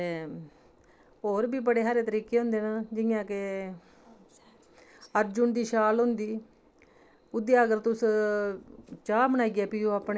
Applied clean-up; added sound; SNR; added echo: none; none; none; none.